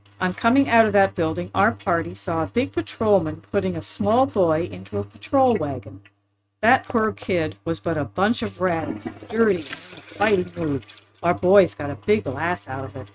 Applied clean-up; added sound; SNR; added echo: neural mask model RNNoise.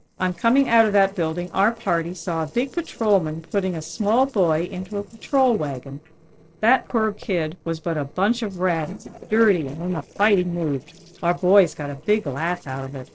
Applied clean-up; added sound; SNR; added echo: neural separator model SepFormer DNS4.